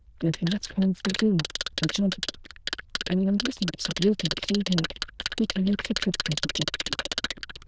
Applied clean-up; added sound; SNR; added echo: neural diffusion model UNIVERSE++.